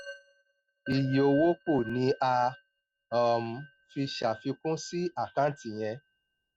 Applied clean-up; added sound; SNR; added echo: neural mask model RNNoise.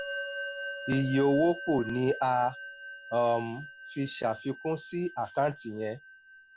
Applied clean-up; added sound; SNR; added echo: none; Musical instrument; 11 dB; none.